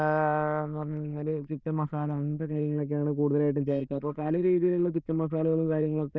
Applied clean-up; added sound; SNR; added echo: neural diffusion model UNIVERSE++.